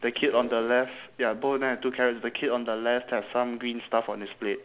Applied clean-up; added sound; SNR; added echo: none; none; none; none.